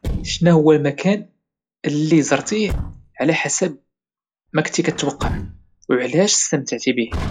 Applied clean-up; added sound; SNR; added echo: classical method log-MMSE.